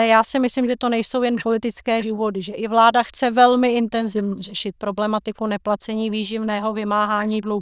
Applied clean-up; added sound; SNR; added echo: neural diffusion model UNIVERSE++.